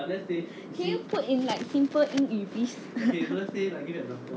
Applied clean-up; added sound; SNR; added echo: none; none; none; none.